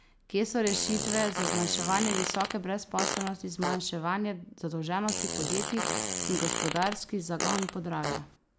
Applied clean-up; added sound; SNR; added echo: none; Fart; 2 dB; none.